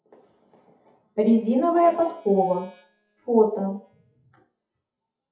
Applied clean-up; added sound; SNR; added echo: classical method WPE with log-MMSE.